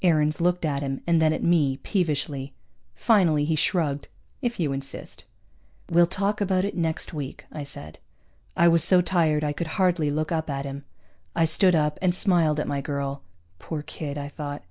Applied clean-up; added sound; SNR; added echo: none; none; none; none.